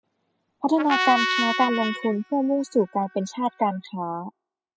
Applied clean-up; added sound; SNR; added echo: classical method spectral subtraction.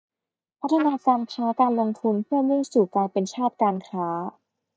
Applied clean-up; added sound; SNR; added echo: neural mask model DeepFilterNet 3.